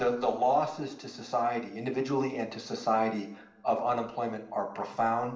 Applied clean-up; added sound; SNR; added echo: none; none; none; reverberation time 0.7 s.